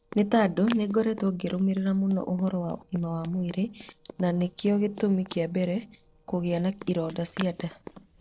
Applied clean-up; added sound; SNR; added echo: neural separator model SepFormer DNS4.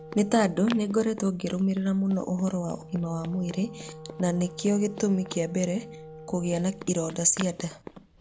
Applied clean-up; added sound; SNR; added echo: none; Wind instrument, woodwind instrument + Run; 15 dB; none.